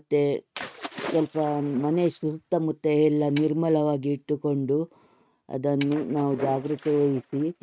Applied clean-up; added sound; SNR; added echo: neural mask model RNNoise.